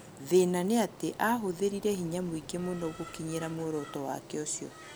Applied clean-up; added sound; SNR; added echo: none; Engine; 18 dB; none.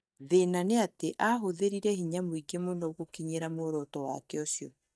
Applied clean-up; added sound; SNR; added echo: neural mask model DeepFilterNet 3.